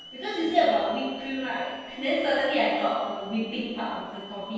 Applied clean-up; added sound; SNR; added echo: none; Hiss / Alarm; 18 dB; reverberation time 1.2 s.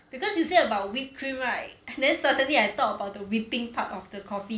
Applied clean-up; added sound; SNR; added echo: none; none; none; none.